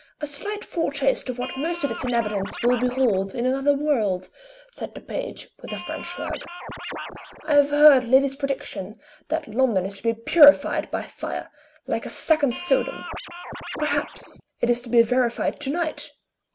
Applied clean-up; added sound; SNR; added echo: none; Scratching (performance technique); 11 dB; none.